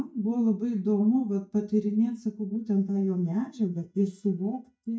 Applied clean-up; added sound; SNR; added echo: neural mask model DeepFilterNet 3.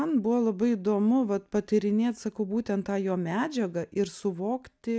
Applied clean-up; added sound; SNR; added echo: none; none; none; none.